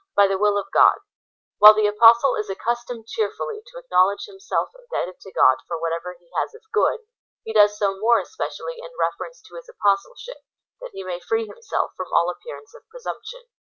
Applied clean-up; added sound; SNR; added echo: none; none; none; none.